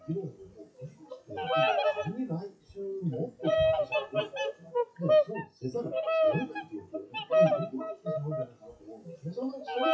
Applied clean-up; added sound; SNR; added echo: classical method WPE with log-MMSE.